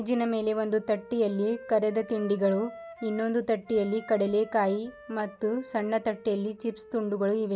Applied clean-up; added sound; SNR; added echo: none; Wind instrument, woodwind instrument; 19 dB; none.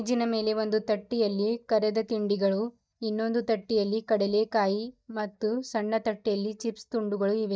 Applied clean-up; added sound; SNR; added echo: neural mask model DeepFilterNet 3.